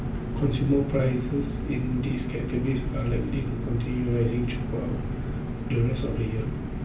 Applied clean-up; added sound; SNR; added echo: none; Engine; 2 dB; reverberation time 0.3 s.